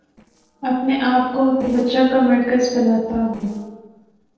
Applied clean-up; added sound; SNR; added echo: neural separator model SepFormer DNS4.